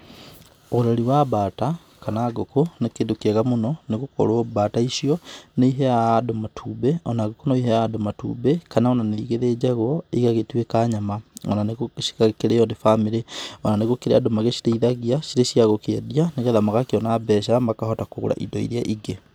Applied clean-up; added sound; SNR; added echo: none; none; none; none.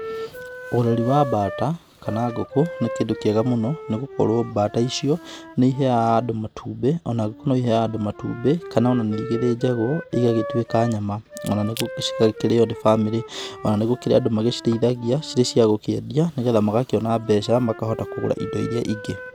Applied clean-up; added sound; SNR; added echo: none; Wind instrument, woodwind instrument + Crack / Crushing; 14 dB; none.